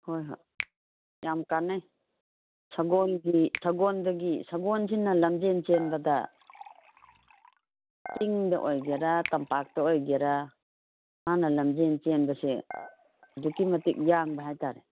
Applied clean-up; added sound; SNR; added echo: none; Finger snapping + Dishes, pots, and pans / Chink, clink; 18 dB; none.